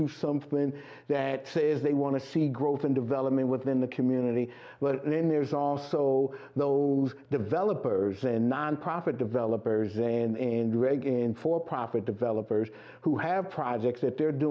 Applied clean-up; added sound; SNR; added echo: none; none; none; none.